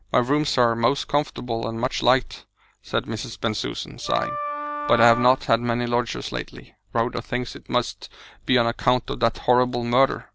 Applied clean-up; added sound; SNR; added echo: none; Wind instrument, woodwind instrument; 6 dB; none.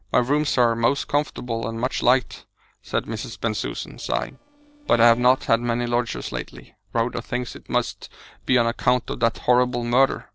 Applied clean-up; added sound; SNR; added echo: neural separator model SepFormer DNS4.